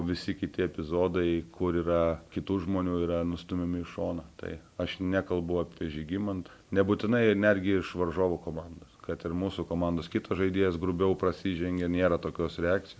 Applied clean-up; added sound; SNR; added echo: none; none; none; none.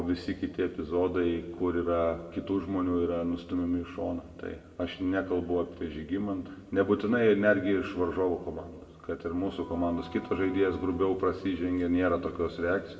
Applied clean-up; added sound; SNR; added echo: none; Wind instrument, woodwind instrument; 20 dB; reverberation time 1.4 s.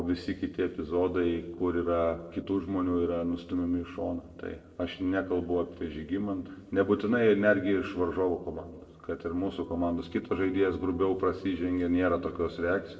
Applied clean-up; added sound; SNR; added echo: neural separator model SepFormer DNS4.